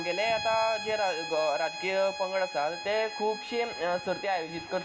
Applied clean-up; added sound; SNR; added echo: none; Bowed string instrument; 8 dB; none.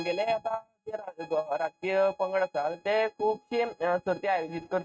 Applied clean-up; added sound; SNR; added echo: neural mask model RNNoise.